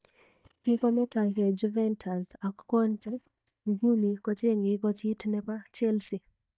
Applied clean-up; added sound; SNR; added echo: neural mask model DeepFilterNet 3.